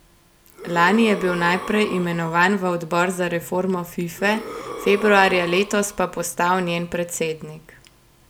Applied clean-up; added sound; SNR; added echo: none; Breathing; 14 dB; none.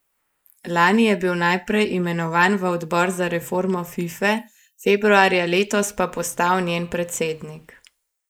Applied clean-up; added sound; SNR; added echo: neural mask model Resemble Enhance denoiser.